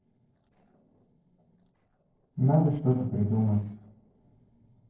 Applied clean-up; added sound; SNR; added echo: neural separator model SepFormer DNS4.